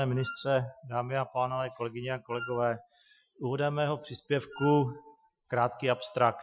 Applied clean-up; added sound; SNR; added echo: classical method Wiener filter.